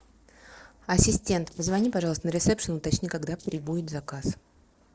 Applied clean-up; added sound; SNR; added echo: neural separator model SepFormer DNS4.